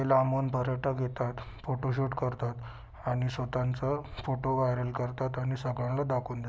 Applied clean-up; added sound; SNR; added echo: none; none; none; none.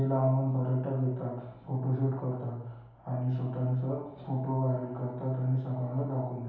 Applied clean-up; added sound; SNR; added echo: none; none; none; reverberation time 0.8 s.